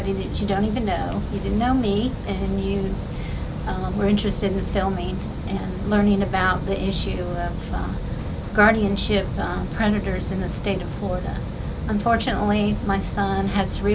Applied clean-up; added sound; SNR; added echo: none; none; none; none.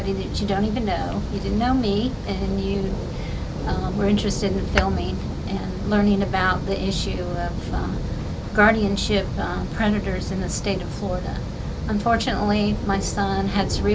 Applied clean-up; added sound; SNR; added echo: none; Tap / Hammer / Glass + Thunder; 13 dB; none.